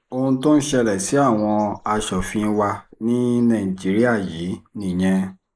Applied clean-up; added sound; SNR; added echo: neural mask model Resemble Enhance denoiser.